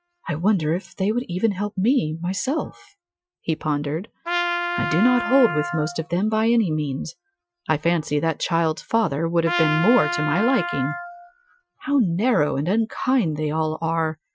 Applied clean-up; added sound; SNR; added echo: classical method Wiener filter.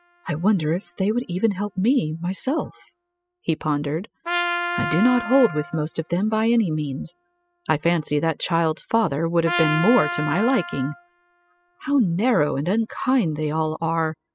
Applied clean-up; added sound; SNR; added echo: classical method spectral subtraction.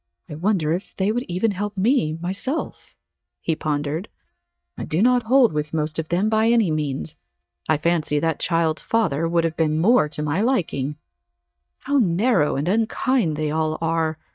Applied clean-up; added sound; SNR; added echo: neural mask model DeepFilterNet 3.